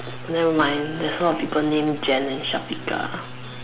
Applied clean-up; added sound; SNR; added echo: none; Marimba, xylophone; 16 dB; none.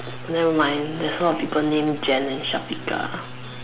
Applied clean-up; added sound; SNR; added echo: none; none; none; none.